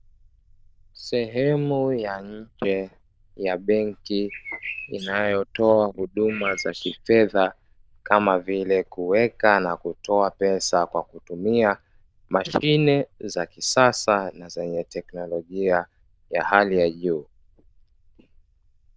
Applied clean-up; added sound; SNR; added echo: neural diffusion model UNIVERSE++.